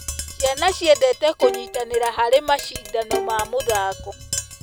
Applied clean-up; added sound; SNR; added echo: none; Tap + Bowed string instrument; 9 dB; none.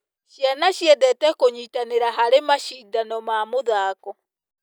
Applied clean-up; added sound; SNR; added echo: none; none; none; none.